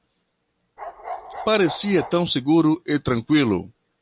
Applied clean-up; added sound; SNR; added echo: none; Bark; 13 dB; none.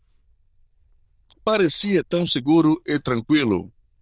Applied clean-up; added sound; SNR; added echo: neural diffusion model UNIVERSE++.